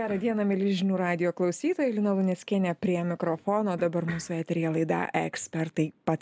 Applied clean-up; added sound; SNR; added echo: none; none; none; none.